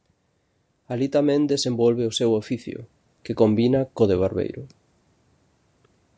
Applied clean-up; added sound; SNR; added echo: none; none; none; none.